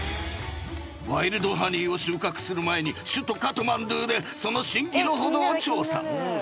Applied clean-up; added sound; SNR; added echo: none; none; none; none.